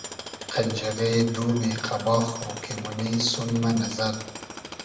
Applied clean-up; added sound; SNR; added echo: none; Tools; 11 dB; reverberation time 0.8 s.